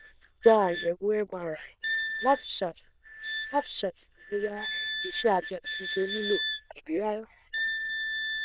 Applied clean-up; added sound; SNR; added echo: neural diffusion model UNIVERSE++.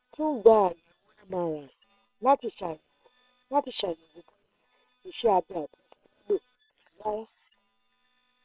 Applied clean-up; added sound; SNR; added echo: neural separator model SepFormer WHAM!.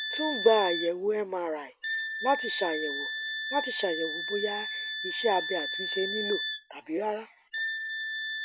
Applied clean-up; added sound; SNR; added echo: none; Wind instrument, woodwind instrument; 3 dB; none.